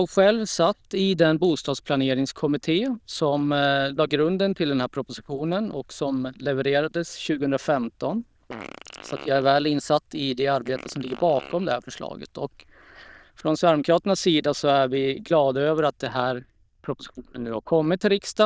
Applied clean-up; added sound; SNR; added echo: neural diffusion model UNIVERSE++.